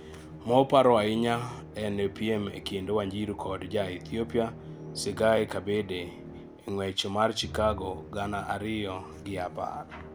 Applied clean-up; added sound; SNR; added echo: none; Musical instrument; 14 dB; none.